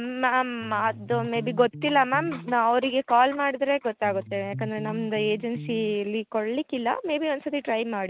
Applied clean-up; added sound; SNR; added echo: none; Electric guitar; 13 dB; none.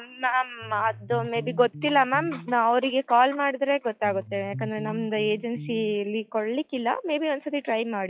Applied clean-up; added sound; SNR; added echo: classical method log-MMSE.